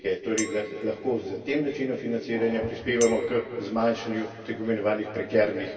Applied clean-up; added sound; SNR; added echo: none; Chink, clink; 16 dB; reverberation time 2.6 s.